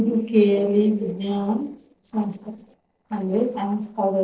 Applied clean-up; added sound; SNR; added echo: neural separator model SepFormer DNS4.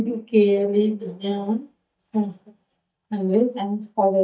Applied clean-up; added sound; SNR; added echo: neural mask model DeepFilterNet 3.